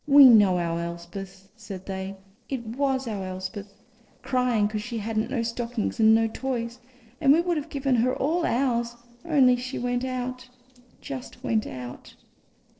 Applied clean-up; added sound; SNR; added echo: neural separator model SepFormer DNS4.